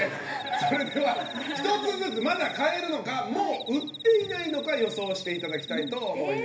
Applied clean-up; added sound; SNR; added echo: none; Cricket; 12 dB; reverberation time 0.3 s.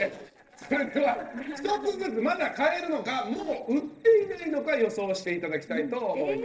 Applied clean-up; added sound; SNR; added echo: neural separator model SepFormer DNS4.